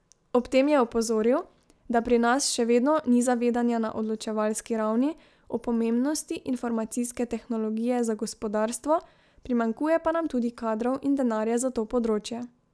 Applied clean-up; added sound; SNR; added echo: none; none; none; none.